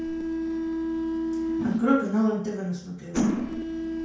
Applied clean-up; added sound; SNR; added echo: none; Mechanisms; 0 dB; reverberation time 0.5 s.